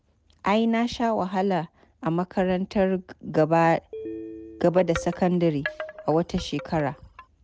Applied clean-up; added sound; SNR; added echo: none; Wind chime + Telephone; 13 dB; none.